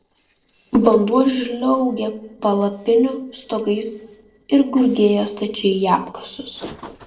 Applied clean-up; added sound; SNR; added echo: neural separator model SepFormer DNS4.